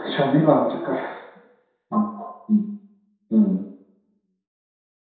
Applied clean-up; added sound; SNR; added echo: none; none; none; reverberation time 0.7 s.